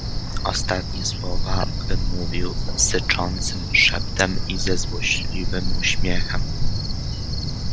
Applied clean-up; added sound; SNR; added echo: none; Cricket; -4 dB; none.